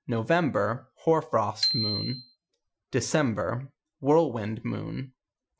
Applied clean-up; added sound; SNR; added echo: classical method Wiener filter.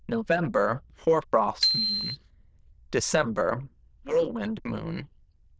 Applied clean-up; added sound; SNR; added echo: neural diffusion model UNIVERSE++.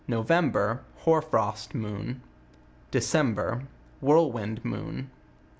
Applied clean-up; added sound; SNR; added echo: none; none; none; none.